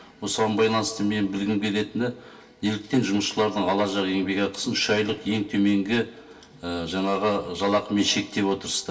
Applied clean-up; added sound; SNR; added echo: none; none; none; reverberation time 0.2 s.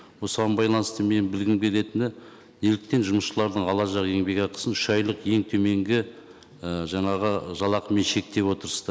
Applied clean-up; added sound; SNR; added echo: none; none; none; none.